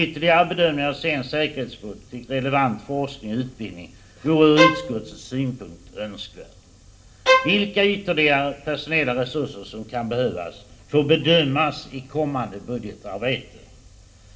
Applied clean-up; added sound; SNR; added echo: none; Bowed string instrument; -2 dB; reverberation time 0.8 s.